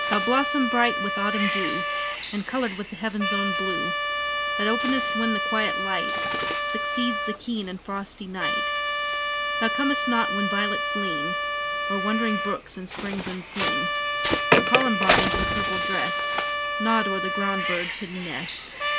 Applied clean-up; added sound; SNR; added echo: none; Bird + Trumpet; -4 dB; none.